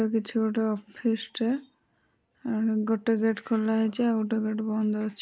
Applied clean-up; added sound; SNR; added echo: none; none; none; none.